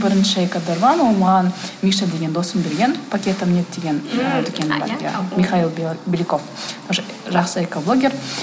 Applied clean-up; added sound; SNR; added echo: none; none; none; none.